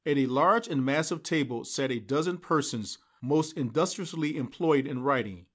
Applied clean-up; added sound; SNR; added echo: none; none; none; none.